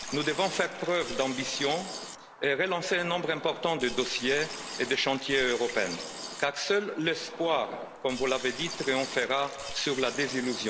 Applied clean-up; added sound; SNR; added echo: none; Liquid; 11 dB; reverberation time 0.3 s.